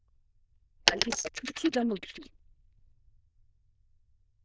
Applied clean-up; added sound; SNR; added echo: neural diffusion model UNIVERSE++.